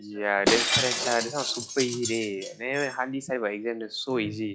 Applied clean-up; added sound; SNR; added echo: classical method log-MMSE.